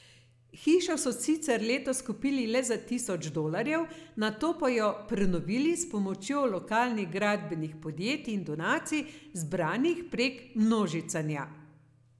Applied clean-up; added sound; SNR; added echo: none; none; none; none.